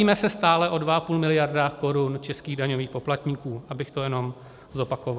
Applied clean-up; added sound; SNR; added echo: none; none; none; none.